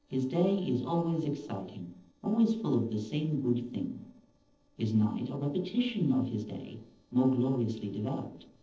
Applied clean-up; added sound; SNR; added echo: neural separator model SepFormer DNS4.